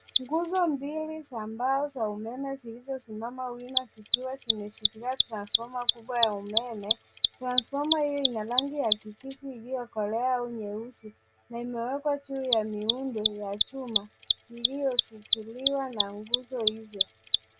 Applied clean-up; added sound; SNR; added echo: none; Mechanisms; 0 dB; none.